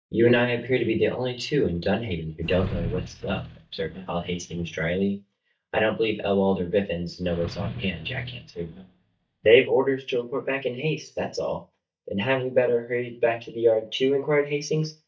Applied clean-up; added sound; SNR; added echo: neural mask model DeepFilterNet 3.